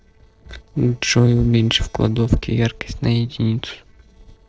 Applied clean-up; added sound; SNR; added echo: neural separator model SepFormer DNS4.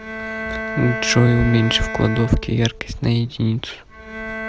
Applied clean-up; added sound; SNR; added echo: none; Bowed string instrument; 9 dB; none.